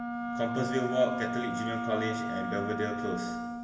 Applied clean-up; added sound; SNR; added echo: none; Wind instrument, woodwind instrument; 1 dB; reverberation time 2.4 s.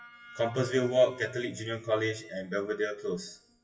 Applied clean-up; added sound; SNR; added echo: classical method WPE with log-MMSE.